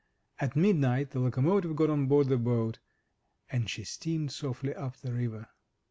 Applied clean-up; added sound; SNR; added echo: none; none; none; none.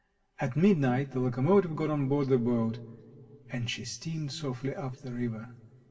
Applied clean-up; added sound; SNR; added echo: none; none; none; reverberation time 2.7 s.